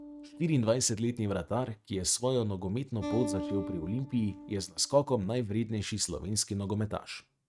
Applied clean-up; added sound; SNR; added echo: neural mask model RNNoise.